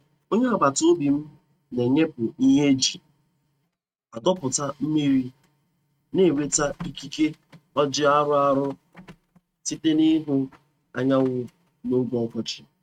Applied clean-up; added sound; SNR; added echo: neural mask model RNNoise.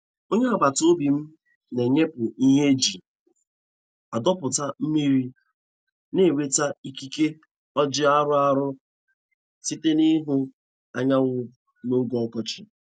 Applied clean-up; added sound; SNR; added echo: none; none; none; none.